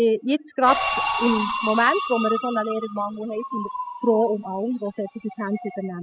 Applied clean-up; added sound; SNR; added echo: classical method spectral subtraction.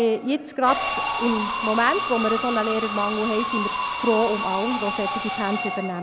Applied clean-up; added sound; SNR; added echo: none; Alarm; 3 dB; none.